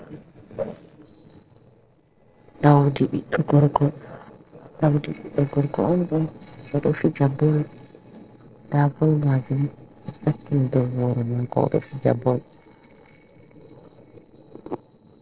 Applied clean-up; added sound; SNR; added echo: neural separator model SepFormer DNS4.